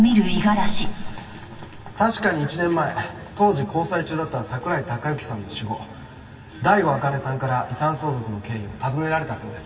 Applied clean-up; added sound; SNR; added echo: none; none; none; reverberation time 1.9 s.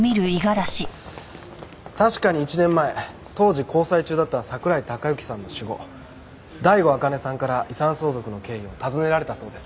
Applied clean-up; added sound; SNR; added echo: none; none; none; none.